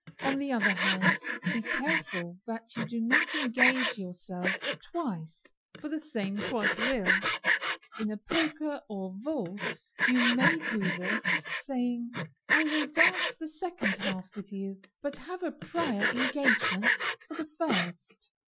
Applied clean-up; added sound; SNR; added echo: classical method Wiener filter.